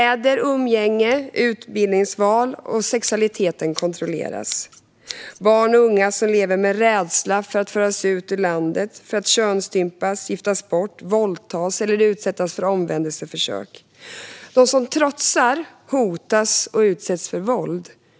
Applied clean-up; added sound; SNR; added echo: none; Scissors; 20 dB; none.